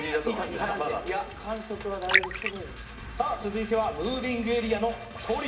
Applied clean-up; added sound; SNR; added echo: none; Liquid; 4 dB; reverberation time 0.8 s.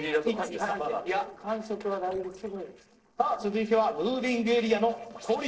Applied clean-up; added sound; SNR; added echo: neural separator model SepFormer DNS4.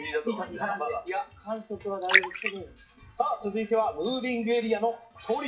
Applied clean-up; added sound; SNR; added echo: classical method WPE with log-MMSE.